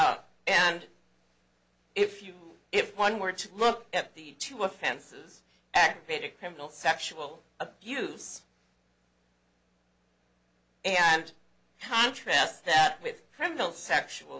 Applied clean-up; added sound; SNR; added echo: none; none; none; none.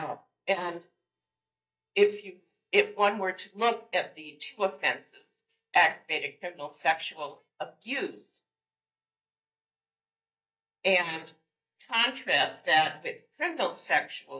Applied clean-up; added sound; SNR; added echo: neural mask model DeepFilterNet 3.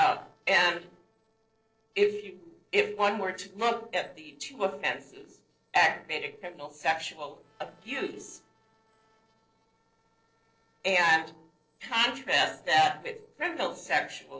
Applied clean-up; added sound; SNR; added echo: neural separator model SepFormer DNS4.